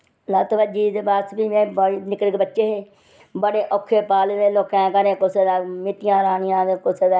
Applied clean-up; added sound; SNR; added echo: none; none; none; none.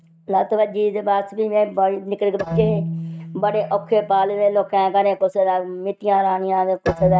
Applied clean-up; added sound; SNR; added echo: neural mask model RNNoise.